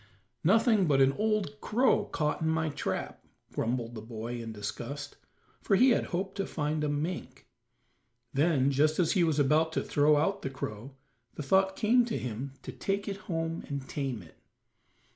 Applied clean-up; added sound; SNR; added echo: none; none; none; none.